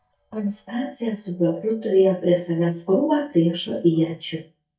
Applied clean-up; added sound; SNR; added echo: neural mask model DeepFilterNet 3.